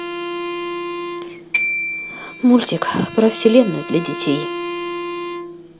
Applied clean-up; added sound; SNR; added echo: none; Bowed string instrument + Glockenspiel; 7 dB; none.